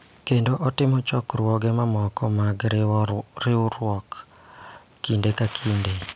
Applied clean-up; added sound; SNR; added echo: none; none; none; none.